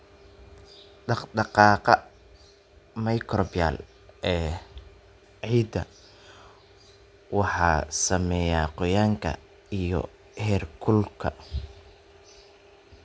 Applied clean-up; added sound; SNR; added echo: none; none; none; none.